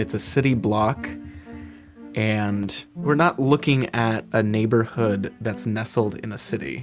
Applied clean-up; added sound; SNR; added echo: none; none; none; none.